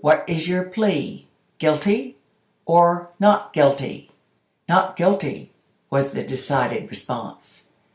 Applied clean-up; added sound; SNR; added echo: none; none; none; none.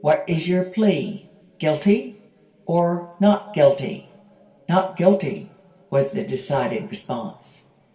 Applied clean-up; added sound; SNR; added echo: none; none; none; reverberation time 2.3 s.